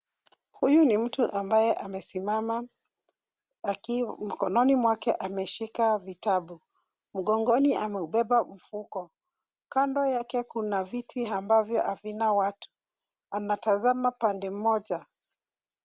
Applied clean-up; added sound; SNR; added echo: none; none; none; none.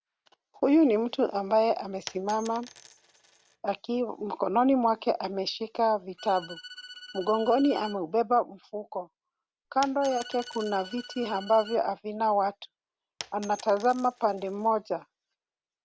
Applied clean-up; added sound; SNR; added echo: none; Bowed string instrument + Coin (dropping); 18 dB; none.